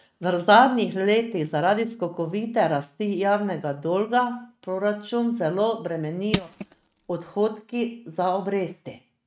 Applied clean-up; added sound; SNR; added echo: neural mask model RNNoise.